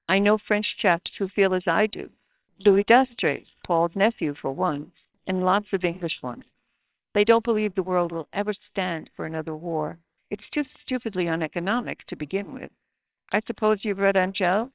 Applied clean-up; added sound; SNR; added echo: neural separator model SepFormer WHAMR!.